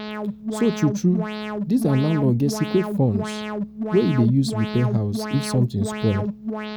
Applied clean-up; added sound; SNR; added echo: none; Alarm; 6 dB; none.